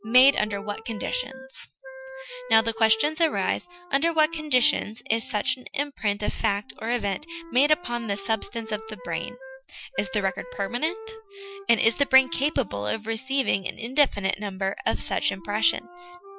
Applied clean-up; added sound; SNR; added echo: classical method Wiener filter.